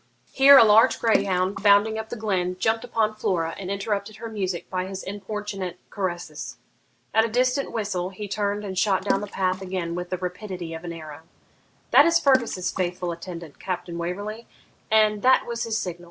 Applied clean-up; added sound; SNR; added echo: none; Water / Splash, splatter; 12 dB; none.